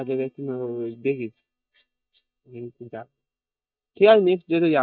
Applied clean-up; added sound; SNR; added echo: neural mask model DeepFilterNet 3.